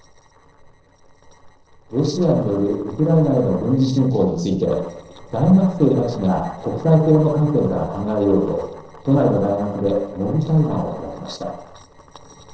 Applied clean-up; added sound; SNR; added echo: neural separator model SepFormer DNS4.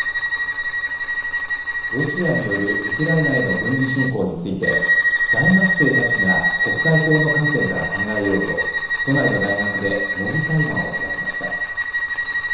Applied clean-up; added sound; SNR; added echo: none; Bowed string instrument; -1 dB; reverberation time 1.0 s.